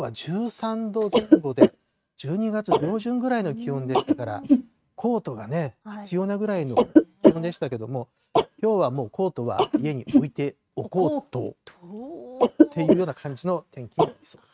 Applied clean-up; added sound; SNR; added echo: neural mask model RNNoise.